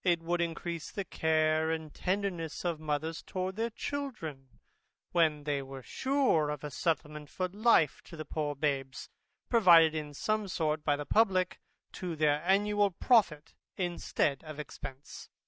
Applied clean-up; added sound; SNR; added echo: none; none; none; none.